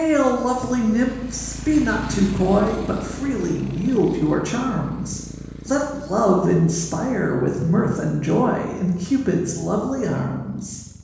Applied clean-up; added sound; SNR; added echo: none; Motorcycle; 14 dB; reverberation time 1.1 s.